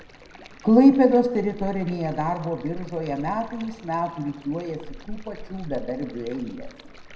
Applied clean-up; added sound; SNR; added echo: none; Stream; 15 dB; reverberation time 0.7 s.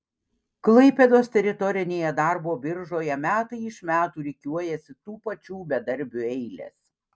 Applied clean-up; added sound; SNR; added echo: none; none; none; none.